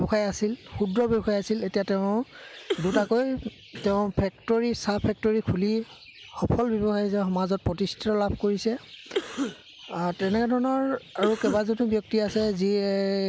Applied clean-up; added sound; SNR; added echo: none; Cough; 10 dB; none.